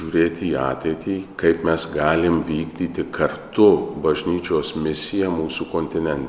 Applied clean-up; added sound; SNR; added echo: none; none; none; none.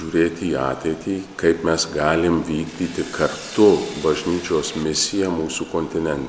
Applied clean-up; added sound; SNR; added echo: none; Sawing; 19 dB; none.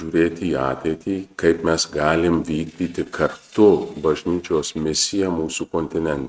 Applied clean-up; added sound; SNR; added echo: neural mask model RNNoise.